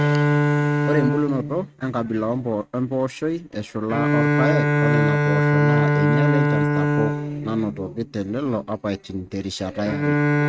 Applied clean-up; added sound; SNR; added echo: neural mask model RNNoise.